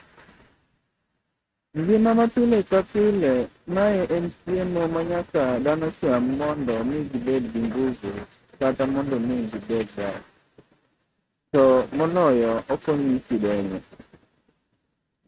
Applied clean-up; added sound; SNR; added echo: neural mask model RNNoise.